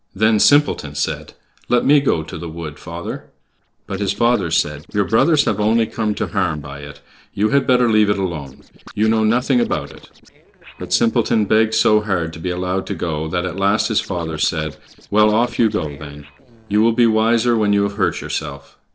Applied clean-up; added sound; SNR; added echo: neural separator model SepFormer DNS4.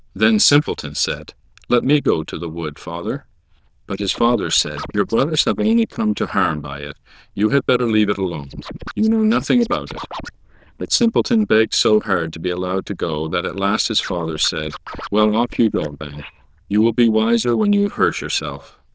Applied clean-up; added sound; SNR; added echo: neural diffusion model UNIVERSE++.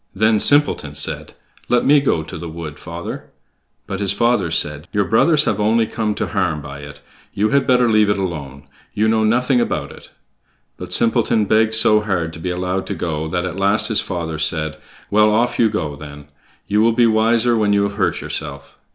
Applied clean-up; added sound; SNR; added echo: none; none; none; none.